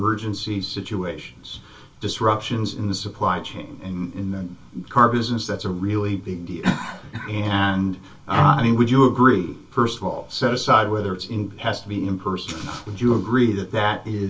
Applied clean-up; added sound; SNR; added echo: none; Bowed string instrument; 3 dB; reverberation time 0.2 s.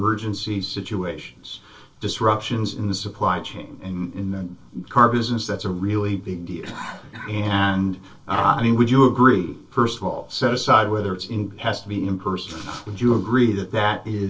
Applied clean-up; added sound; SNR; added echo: neural separator model SepFormer DNS4.